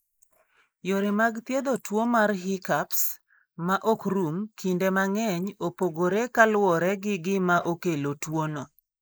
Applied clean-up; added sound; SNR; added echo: neural mask model Resemble Enhance denoiser.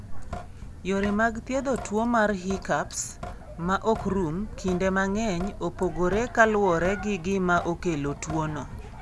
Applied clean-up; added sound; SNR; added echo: none; Drip / Sink (filling or washing); 11 dB; none.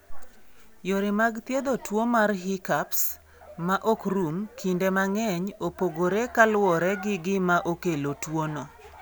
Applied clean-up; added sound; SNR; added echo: none; none; none; none.